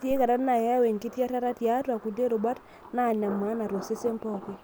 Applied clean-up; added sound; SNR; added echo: none; Thunder; 17 dB; none.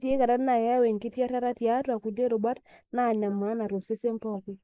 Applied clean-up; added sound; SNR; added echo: neural mask model Resemble Enhance denoiser.